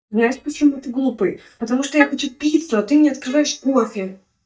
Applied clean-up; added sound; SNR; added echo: neural mask model DeepFilterNet 3.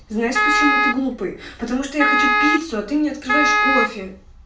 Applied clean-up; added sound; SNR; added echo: none; Wind instrument, woodwind instrument; -3 dB; reverberation time 0.4 s.